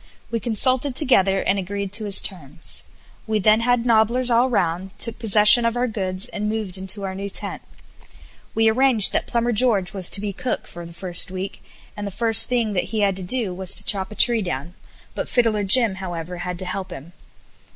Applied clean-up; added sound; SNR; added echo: none; none; none; none.